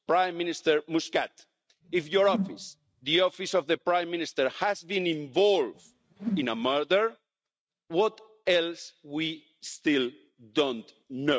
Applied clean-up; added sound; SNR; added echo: neural mask model RNNoise.